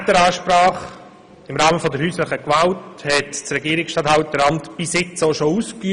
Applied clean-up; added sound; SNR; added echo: none; none; none; none.